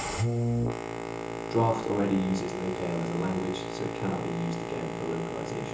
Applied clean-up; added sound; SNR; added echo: none; Boat, Water vehicle; 1 dB; reverberation time 0.5 s.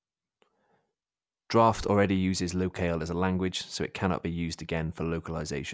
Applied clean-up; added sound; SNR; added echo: none; none; none; none.